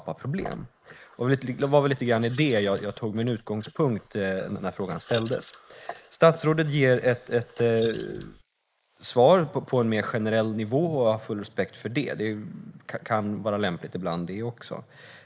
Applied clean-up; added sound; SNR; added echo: neural mask model Resemble Enhance denoiser.